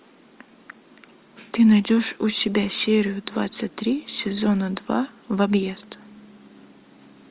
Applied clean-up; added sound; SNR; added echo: none; none; none; none.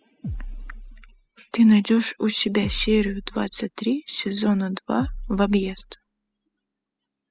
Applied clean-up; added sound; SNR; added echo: classical method spectral subtraction.